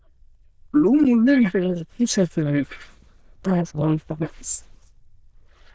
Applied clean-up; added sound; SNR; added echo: neural diffusion model UNIVERSE++.